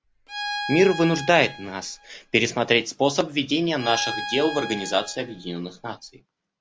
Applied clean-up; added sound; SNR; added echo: none; Bowed string instrument; 10 dB; none.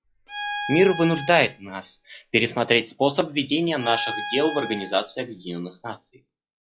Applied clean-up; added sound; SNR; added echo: classical method log-MMSE.